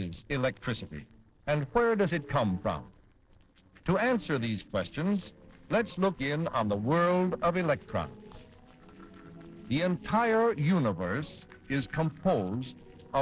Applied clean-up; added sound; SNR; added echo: neural separator model SepFormer DNS4.